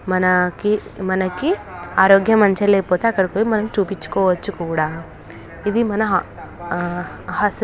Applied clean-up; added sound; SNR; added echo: none; none; none; none.